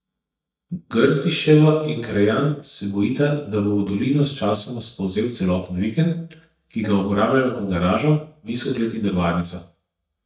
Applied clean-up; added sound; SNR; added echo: neural mask model DeepFilterNet 3.